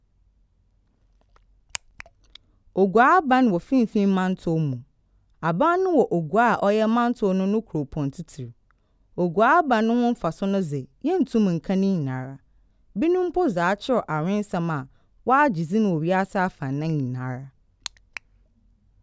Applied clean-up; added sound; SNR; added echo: none; none; none; none.